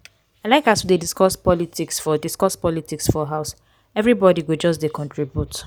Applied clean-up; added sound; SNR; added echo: none; none; none; none.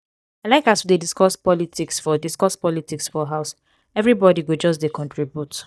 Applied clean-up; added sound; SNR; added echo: neural mask model DeepFilterNet 3.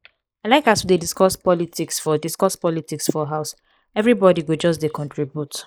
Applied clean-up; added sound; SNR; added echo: neural mask model Resemble Enhance denoiser.